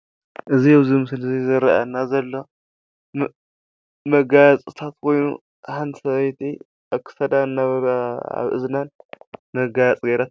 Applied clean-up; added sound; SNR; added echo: none; none; none; none.